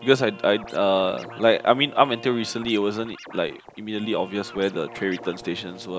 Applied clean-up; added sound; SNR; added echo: none; Scratching (performance technique) + Brass instrument; 18 dB; none.